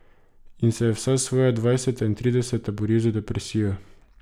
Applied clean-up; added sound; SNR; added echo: none; none; none; none.